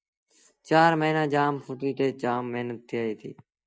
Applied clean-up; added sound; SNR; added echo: neural mask model DeepFilterNet 3.